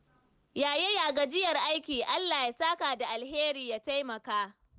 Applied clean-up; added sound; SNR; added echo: none; none; none; none.